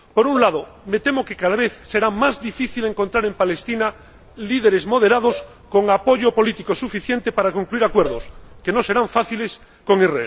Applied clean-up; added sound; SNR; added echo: none; Bird + Cowbell; 19 dB; none.